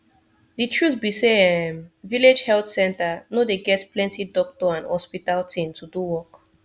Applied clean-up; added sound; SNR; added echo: none; none; none; none.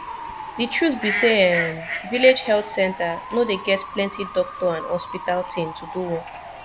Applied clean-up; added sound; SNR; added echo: none; Bird / Fowl; 9 dB; none.